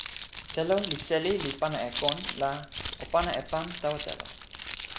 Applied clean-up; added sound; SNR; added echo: none; Keys jangling; -1 dB; none.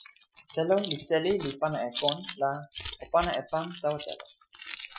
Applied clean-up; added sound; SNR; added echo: classical method Wiener filter.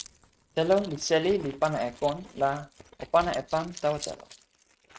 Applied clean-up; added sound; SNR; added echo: neural mask model RNNoise.